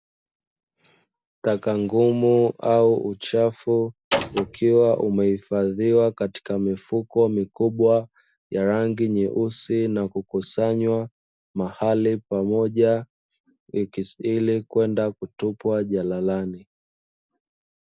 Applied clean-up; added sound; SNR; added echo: none; Door; 1 dB; none.